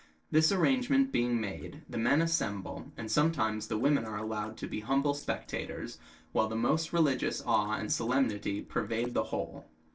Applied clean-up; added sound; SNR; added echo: neural separator model SepFormer DNS4.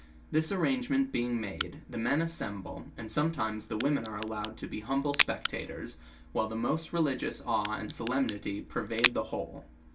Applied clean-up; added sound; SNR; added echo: none; Crack; 2 dB; reverberation time 0.2 s.